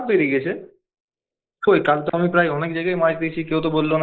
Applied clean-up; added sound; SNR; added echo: neural mask model Resemble Enhance denoiser.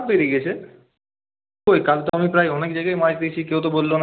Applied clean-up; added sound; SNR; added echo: none; none; none; none.